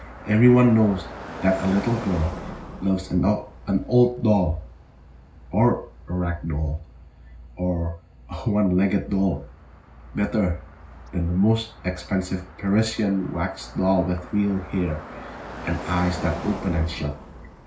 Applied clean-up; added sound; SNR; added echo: none; Car passing by; 16 dB; reverberation time 0.4 s.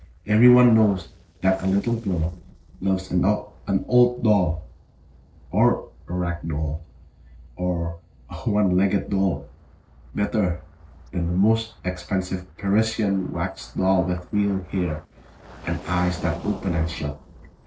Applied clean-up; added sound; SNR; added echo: neural separator model SepFormer DNS4.